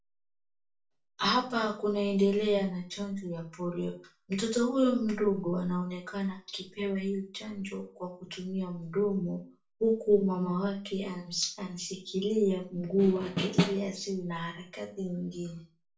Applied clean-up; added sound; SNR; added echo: none; Snare drum; 1 dB; reverberation time 0.3 s.